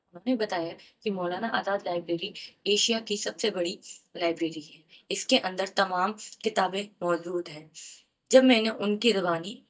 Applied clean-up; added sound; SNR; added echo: neural mask model DeepFilterNet 3.